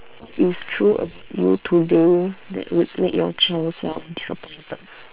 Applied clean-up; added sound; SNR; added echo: neural separator model SepFormer WHAM!.